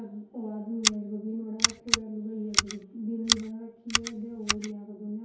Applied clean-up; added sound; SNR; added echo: none; Scissors; -4 dB; reverberation time 2.4 s.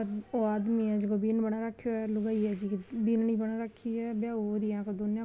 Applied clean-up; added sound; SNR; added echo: none; none; none; none.